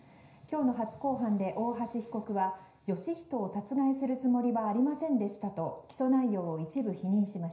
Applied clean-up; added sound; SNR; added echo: none; none; none; reverberation time 0.5 s.